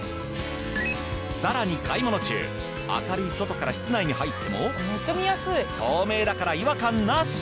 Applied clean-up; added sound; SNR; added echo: none; Wind instrument, woodwind instrument; 13 dB; none.